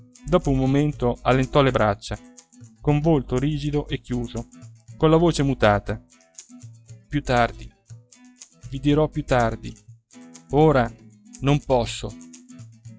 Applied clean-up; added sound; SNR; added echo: classical method log-MMSE.